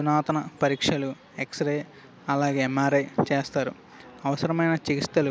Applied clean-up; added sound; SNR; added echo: none; none; none; none.